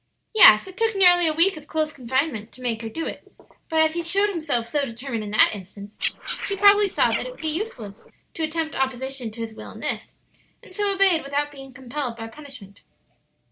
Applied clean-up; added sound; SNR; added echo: neural separator model SepFormer DNS4.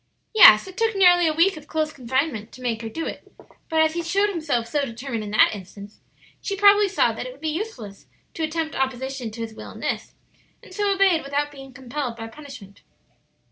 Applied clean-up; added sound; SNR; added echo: none; none; none; none.